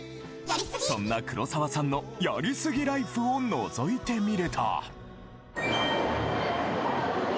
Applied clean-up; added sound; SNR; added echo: none; none; none; none.